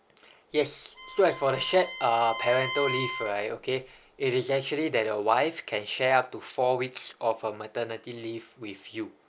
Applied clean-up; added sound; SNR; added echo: none; Bowed string instrument; 9 dB; none.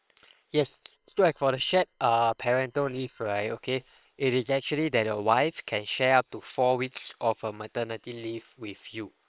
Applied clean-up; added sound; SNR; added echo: neural separator model SepFormer WHAM!.